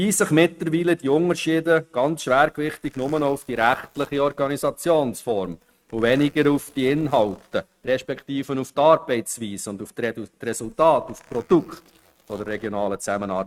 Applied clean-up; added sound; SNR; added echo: neural mask model RNNoise.